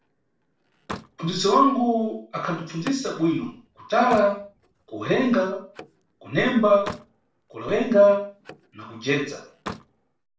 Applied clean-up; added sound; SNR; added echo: none; Slam; 19 dB; reverberation time 0.4 s.